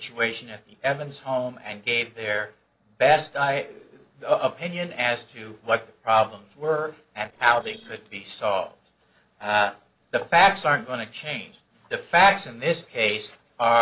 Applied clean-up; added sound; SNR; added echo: neural separator model SepFormer DNS4.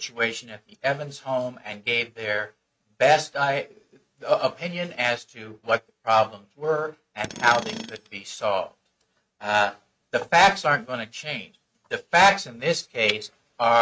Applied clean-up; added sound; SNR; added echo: neural mask model RNNoise.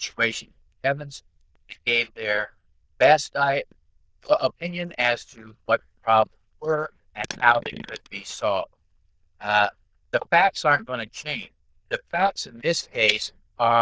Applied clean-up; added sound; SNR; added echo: neural diffusion model UNIVERSE++.